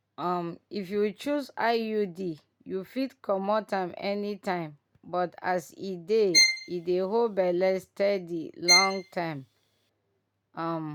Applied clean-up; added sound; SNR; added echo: none; Bowed string instrument; -3 dB; none.